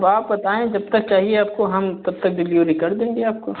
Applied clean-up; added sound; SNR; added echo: none; none; none; none.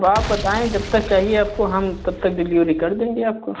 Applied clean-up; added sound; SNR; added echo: none; Boom; 11 dB; none.